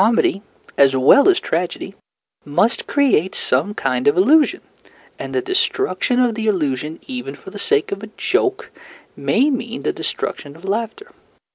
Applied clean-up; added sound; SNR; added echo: none; none; none; none.